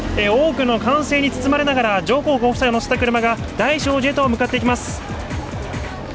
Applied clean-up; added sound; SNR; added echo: none; Drum kit; 11 dB; none.